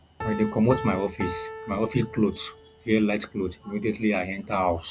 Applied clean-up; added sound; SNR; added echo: none; Piano; 13 dB; none.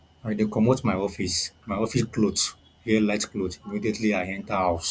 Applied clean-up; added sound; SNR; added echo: none; none; none; none.